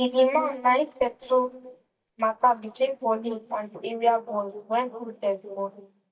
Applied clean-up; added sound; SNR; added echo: neural mask model DeepFilterNet 3.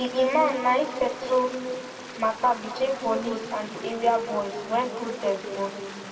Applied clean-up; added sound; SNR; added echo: none; Stream; 14 dB; reverberation time 2.2 s.